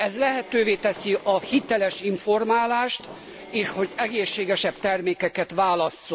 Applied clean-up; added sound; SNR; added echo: none; Applause / Cheering + Fireworks; 19 dB; none.